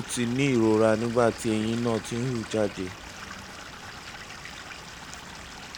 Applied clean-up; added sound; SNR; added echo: none; Stream / Liquid; 13 dB; none.